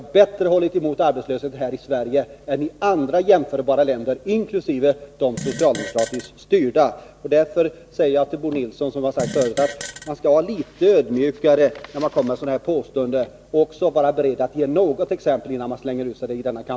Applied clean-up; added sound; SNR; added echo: none; Fart; 12 dB; none.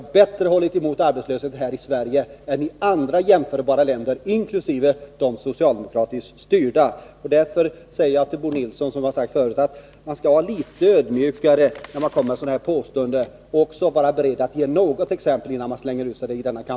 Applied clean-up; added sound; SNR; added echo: none; none; none; none.